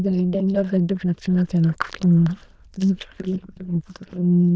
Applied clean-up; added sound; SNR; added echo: neural diffusion model UNIVERSE++.